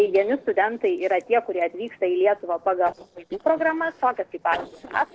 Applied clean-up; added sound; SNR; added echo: neural separator model SepFormer DNS4.